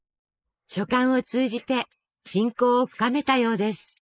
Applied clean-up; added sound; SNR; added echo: neural mask model Resemble Enhance denoiser.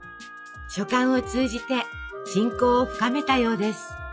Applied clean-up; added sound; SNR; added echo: classical method log-MMSE.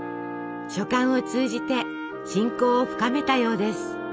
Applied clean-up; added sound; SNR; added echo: none; none; none; none.